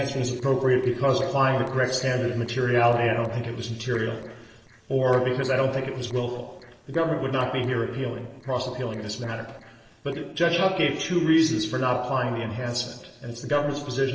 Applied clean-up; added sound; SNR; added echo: neural separator model SepFormer DNS4.